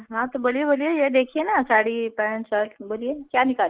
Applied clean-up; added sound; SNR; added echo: neural mask model Resemble Enhance denoiser.